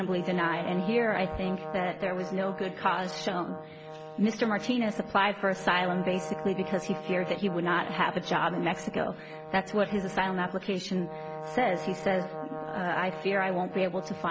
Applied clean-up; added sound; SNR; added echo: none; Brass instrument; 10 dB; none.